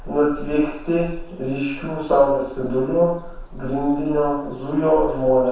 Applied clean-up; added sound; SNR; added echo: none; Bird vocalization, bird call, bird song; 13 dB; reverberation time 0.7 s.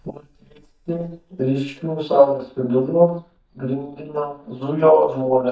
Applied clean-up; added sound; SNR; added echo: neural mask model DeepFilterNet 3.